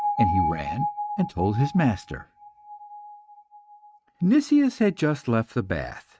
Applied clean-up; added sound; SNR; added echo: neural mask model RNNoise.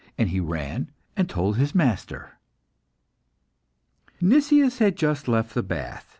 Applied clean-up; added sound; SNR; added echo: none; none; none; none.